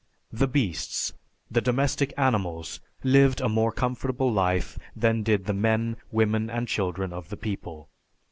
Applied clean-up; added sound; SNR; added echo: none; none; none; none.